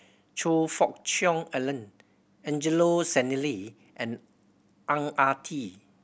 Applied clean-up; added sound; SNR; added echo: none; none; none; none.